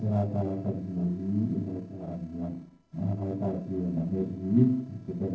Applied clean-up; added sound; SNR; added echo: neural separator model SepFormer DNS4.